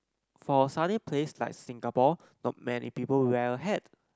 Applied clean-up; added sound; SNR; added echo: none; none; none; none.